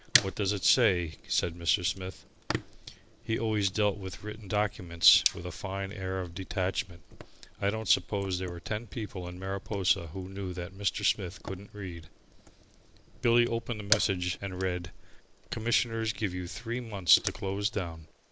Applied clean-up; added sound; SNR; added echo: neural mask model Resemble Enhance denoiser.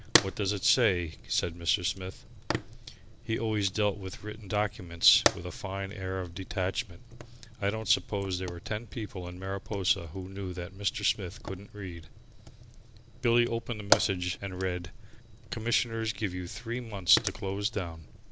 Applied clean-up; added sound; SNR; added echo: none; Fire; 6 dB; none.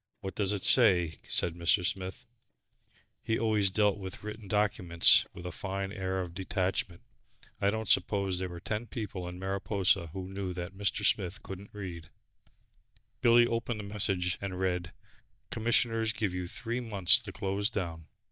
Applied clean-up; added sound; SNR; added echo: neural mask model DeepFilterNet 3.